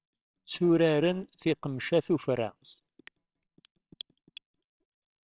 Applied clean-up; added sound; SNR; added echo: neural separator model SepFormer WHAMR!.